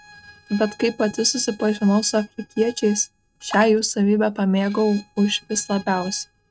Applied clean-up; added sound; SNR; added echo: neural mask model RNNoise.